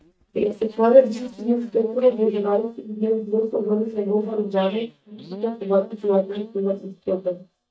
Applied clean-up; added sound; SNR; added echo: neural mask model DeepFilterNet 3.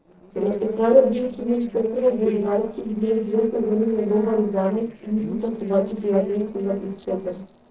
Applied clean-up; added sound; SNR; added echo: neural separator model SepFormer DNS4.